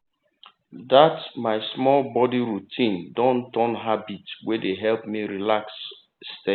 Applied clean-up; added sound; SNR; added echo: none; none; none; none.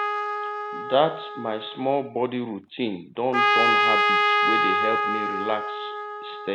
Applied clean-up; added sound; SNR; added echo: none; Trumpet; -3 dB; none.